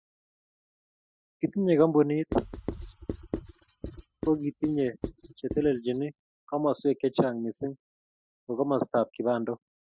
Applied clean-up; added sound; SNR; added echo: classical method spectral subtraction.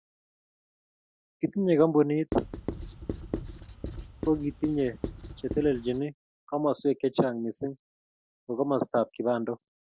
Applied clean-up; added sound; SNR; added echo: none; Writing; 8 dB; none.